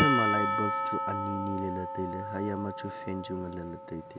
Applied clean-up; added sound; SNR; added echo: none; Percussion; -1 dB; none.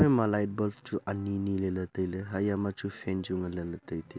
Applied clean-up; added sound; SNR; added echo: none; none; none; none.